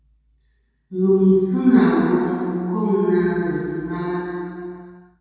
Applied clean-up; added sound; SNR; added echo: none; none; none; reverberation time 2.0 s.